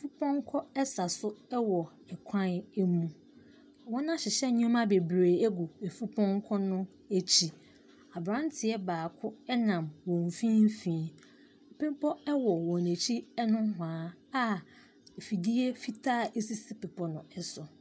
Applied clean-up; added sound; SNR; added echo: none; none; none; none.